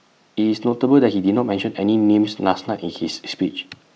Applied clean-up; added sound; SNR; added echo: none; none; none; none.